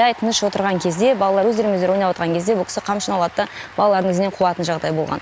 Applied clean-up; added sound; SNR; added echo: none; Applause / Cheering; 19 dB; none.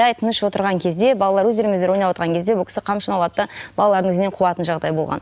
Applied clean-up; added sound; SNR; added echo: none; none; none; none.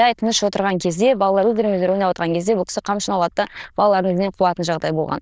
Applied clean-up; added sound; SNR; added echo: neural diffusion model UNIVERSE++.